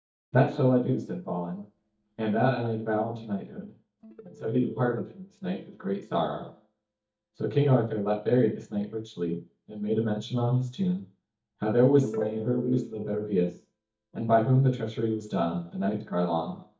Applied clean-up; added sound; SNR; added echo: neural mask model DeepFilterNet 3.